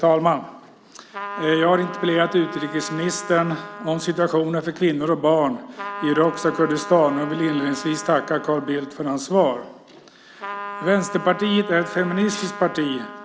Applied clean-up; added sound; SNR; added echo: none; Trumpet; 13 dB; none.